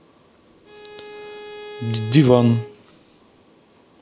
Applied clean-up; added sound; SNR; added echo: none; Bowed string instrument; 16 dB; none.